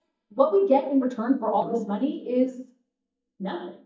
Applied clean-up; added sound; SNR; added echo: neural mask model DeepFilterNet 3.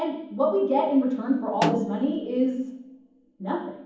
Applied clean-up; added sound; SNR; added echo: none; Snare drum; 6 dB; reverberation time 1.2 s.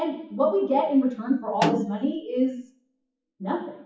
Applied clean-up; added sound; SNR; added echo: classical method WPE with log-MMSE.